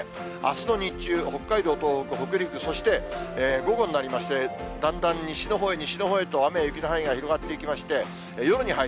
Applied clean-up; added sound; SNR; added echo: none; none; none; none.